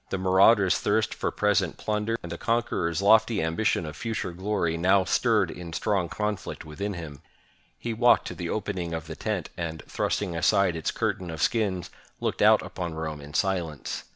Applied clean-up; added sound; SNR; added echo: none; none; none; none.